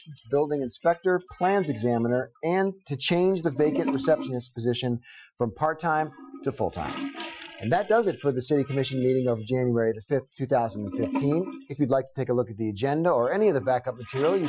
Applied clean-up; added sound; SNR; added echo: classical method Wiener filter.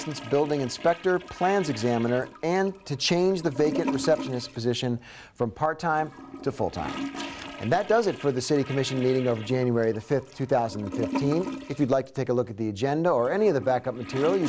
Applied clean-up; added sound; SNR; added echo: none; Toilet flush / Gurgling; 12 dB; none.